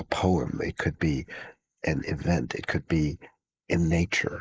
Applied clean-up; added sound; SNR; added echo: neural mask model Resemble Enhance denoiser.